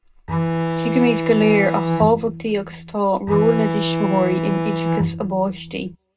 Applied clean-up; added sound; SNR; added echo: none; Bowed string instrument; 2 dB; reverberation time 0.2 s.